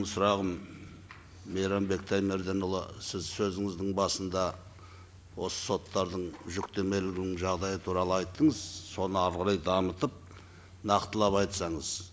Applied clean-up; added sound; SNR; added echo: none; none; none; none.